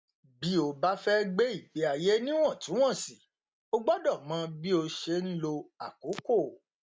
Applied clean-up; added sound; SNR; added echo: none; none; none; none.